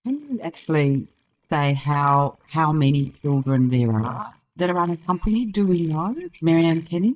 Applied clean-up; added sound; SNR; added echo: neural mask model DeepFilterNet 3.